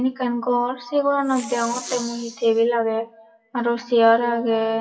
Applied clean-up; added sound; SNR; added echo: classical method WPE with log-MMSE.